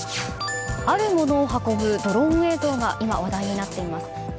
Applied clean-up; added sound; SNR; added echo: none; Drum kit; 13 dB; none.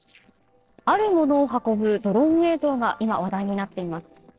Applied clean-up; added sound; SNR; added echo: neural separator model SepFormer DNS4.